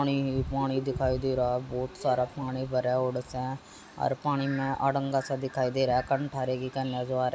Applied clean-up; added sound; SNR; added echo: none; none; none; none.